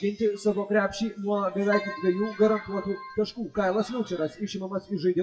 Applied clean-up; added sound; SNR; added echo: classical method WPE with log-MMSE.